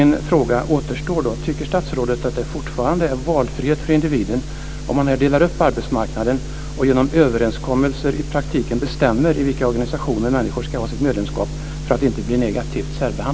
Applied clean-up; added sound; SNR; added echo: none; none; none; none.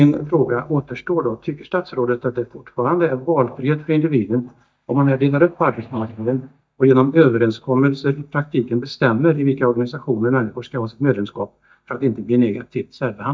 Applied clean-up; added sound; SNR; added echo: neural mask model DeepFilterNet 3.